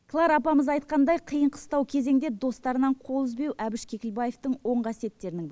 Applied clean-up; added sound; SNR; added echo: none; none; none; none.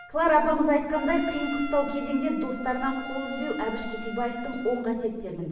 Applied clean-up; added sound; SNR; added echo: none; Trumpet; 14 dB; reverberation time 1.0 s.